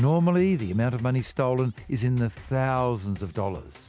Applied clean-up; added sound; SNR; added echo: none; none; none; none.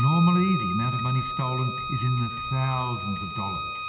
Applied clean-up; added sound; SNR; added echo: none; Bowed string instrument; 5 dB; reverberation time 2.1 s.